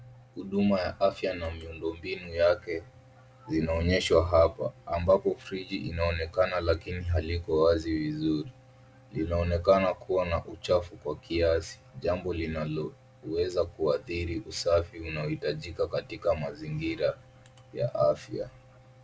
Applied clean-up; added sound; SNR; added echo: none; none; none; none.